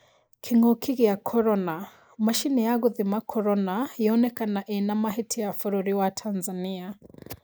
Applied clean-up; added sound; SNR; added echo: neural mask model Resemble Enhance denoiser.